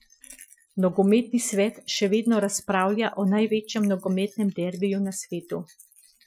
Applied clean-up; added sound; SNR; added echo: classical method Wiener filter.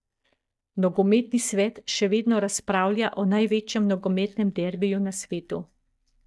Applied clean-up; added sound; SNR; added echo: neural mask model DeepFilterNet 3.